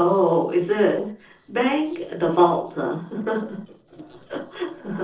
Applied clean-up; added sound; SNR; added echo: neural separator model SepFormer DNS4.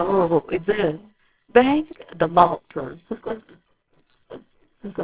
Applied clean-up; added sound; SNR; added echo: neural separator model SepFormer WHAMR!.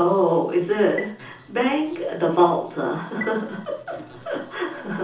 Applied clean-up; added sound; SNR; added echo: none; Chime; 19 dB; reverberation time 0.6 s.